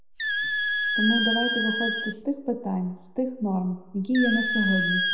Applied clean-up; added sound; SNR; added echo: none; Squeak; 1 dB; reverberation time 0.7 s.